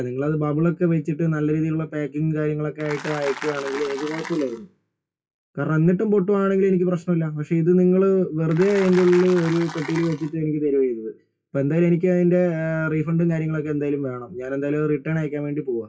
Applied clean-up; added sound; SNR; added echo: classical method WPE with log-MMSE.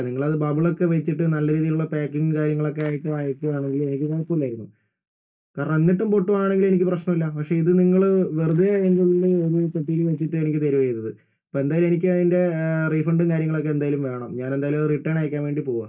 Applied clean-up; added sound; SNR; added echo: neural mask model DeepFilterNet 3.